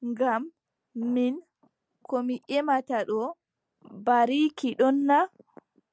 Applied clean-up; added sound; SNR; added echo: none; none; none; none.